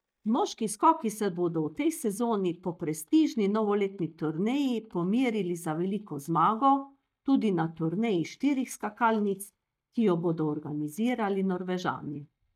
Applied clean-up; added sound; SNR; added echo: neural mask model DeepFilterNet 3.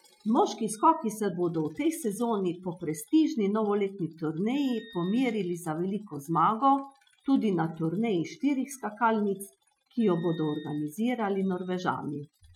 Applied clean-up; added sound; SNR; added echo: classical method Wiener filter.